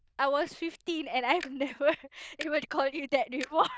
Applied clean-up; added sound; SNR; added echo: neural diffusion model UNIVERSE++.